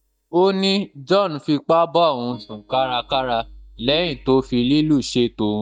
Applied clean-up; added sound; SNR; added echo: neural mask model DeepFilterNet 3.